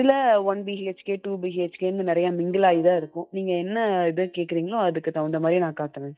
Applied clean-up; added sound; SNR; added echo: neural mask model DeepFilterNet 3.